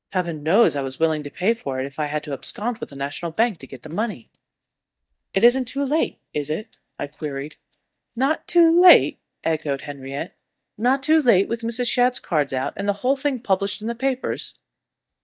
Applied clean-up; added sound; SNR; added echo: neural mask model DeepFilterNet 3.